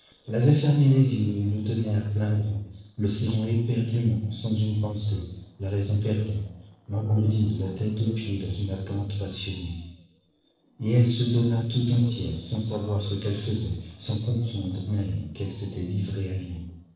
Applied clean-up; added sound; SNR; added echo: neural separator model SepFormer DNS4.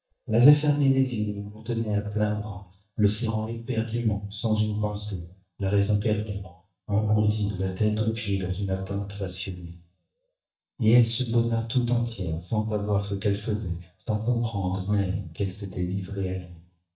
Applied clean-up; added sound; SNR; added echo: neural mask model DeepFilterNet 3.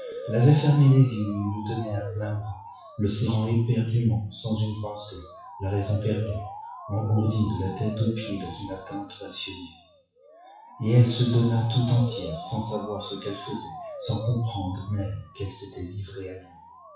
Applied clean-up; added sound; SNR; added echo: classical method WPE with log-MMSE.